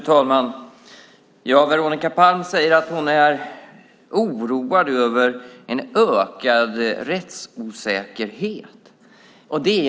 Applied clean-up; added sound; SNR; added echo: none; none; none; none.